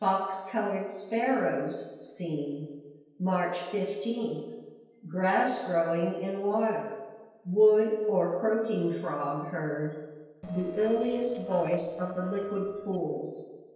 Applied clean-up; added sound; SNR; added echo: neural separator model SepFormer DNS4.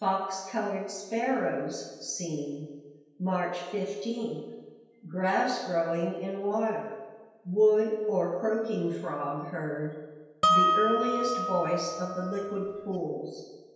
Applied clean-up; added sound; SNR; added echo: none; Harp; -2 dB; reverberation time 1.2 s.